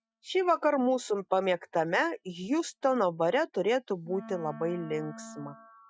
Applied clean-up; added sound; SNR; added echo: classical method Wiener filter.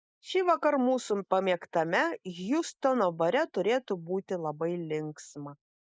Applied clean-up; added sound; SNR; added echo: neural mask model Resemble Enhance denoiser.